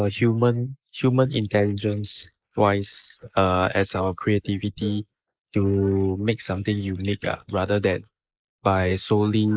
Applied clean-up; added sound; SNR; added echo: neural mask model Resemble Enhance denoiser.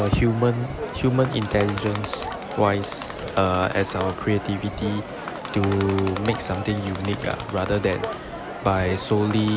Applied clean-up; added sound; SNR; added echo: none; Crowd; 8 dB; none.